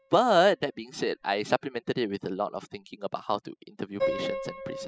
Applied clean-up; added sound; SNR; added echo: classical method spectral subtraction.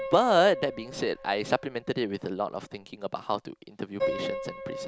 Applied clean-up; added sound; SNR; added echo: none; Piano; 9 dB; none.